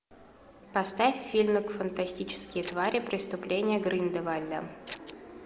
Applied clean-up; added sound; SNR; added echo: none; Scissors; 16 dB; none.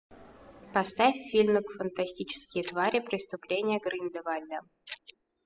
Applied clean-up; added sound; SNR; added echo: classical method spectral subtraction.